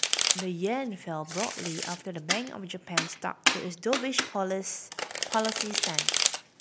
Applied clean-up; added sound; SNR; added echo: none; Domestic sounds, home sounds; -2 dB; none.